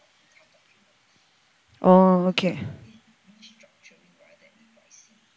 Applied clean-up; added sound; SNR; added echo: none; none; none; none.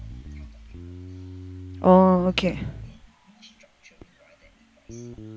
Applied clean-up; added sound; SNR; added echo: none; Bass guitar; 15 dB; none.